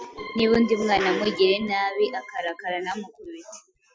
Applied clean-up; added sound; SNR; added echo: classical method Wiener filter.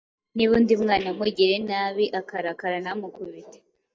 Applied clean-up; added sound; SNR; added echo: neural mask model DeepFilterNet 3.